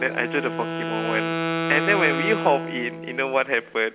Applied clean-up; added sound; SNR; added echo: none; Wind instrument, woodwind instrument; 3 dB; none.